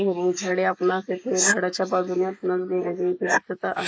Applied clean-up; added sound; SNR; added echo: neural mask model Resemble Enhance denoiser.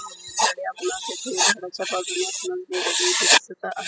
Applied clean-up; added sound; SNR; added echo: classical method spectral subtraction.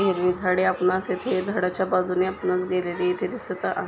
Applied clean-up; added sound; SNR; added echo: none; none; none; none.